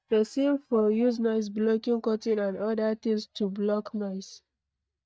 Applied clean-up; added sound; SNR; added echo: neural mask model DeepFilterNet 3.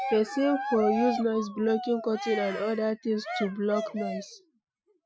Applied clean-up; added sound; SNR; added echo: classical method Wiener filter.